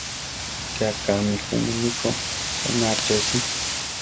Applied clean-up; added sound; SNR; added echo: none; Wind; 1 dB; none.